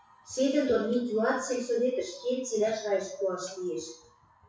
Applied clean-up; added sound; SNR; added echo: classical method WPE with log-MMSE.